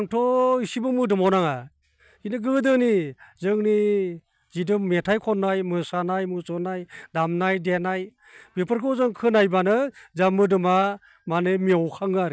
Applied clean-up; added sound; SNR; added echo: none; none; none; none.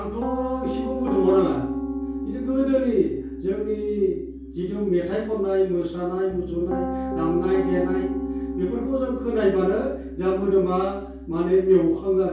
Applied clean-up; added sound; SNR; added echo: none; Piano; 7 dB; reverberation time 0.6 s.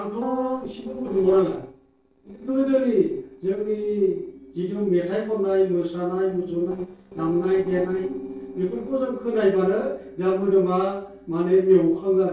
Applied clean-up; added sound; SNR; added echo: neural separator model SepFormer DNS4.